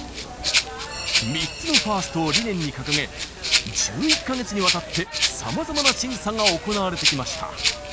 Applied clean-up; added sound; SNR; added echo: none; Rattle (instrument); -1 dB; none.